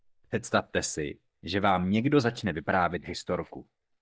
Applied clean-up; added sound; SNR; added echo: neural mask model DeepFilterNet 3.